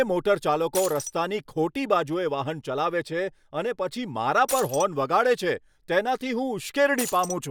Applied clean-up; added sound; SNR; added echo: none; Shatter; 9 dB; none.